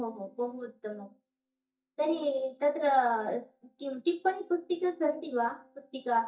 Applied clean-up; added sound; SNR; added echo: neural mask model DeepFilterNet 3.